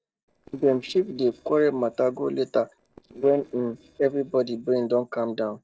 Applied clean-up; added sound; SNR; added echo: neural separator model SepFormer DNS4.